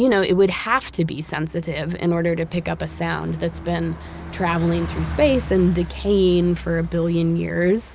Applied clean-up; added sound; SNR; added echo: none; Bus; 13 dB; none.